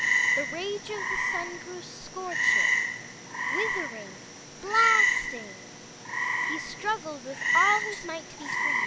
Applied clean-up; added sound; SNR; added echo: none; Frog; -4 dB; none.